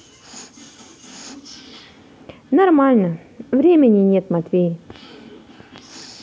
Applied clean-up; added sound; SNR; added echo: none; none; none; none.